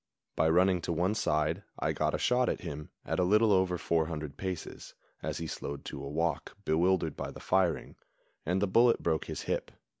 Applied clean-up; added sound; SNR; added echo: none; none; none; none.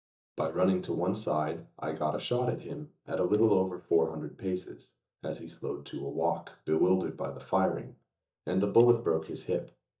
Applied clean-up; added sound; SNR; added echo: neural mask model DeepFilterNet 3.